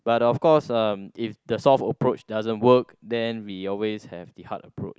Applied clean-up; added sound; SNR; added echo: none; none; none; none.